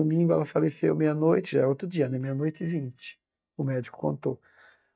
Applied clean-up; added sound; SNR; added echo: neural mask model DeepFilterNet 3.